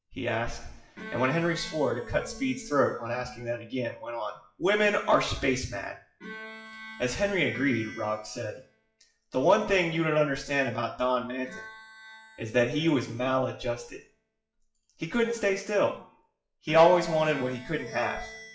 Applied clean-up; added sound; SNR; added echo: classical method WPE with log-MMSE.